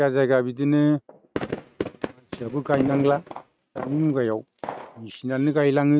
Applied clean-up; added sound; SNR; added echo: neural mask model RNNoise.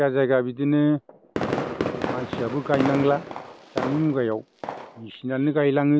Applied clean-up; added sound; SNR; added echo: none; Fireworks; 8 dB; none.